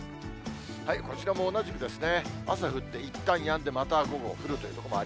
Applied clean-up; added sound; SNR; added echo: none; none; none; none.